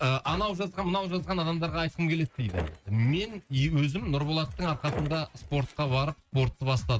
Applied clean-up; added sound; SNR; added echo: neural mask model RNNoise.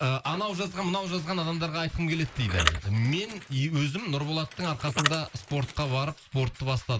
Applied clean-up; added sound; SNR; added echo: neural mask model Resemble Enhance denoiser.